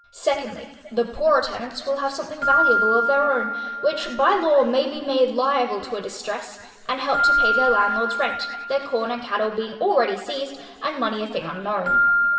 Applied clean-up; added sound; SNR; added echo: none; Keyboard (musical); 2 dB; reverberation time 2.2 s.